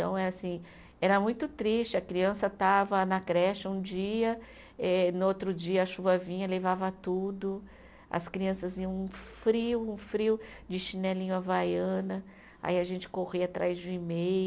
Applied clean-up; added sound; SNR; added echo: none; none; none; none.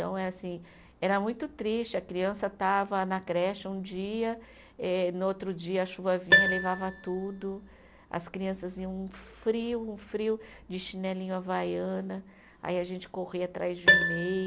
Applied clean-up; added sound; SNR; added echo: none; Piano; 3 dB; none.